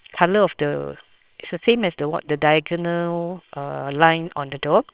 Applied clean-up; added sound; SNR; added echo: neural separator model SepFormer WHAMR!.